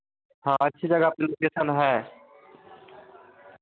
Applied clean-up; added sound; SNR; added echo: none; none; none; none.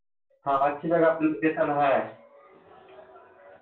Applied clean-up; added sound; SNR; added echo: none; none; none; reverberation time 0.3 s.